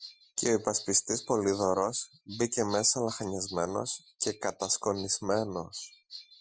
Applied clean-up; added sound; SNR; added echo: classical method Wiener filter.